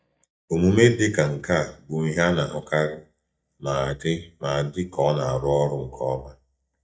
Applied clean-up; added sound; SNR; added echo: neural mask model DeepFilterNet 3.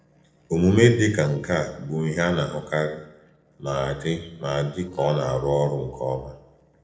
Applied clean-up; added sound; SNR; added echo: neural separator model SepFormer DNS4.